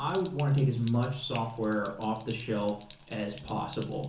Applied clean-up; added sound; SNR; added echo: none; Sink (filling or washing); 17 dB; reverberation time 0.7 s.